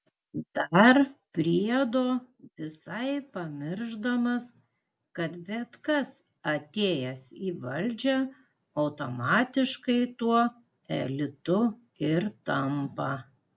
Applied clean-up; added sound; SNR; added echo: none; none; none; none.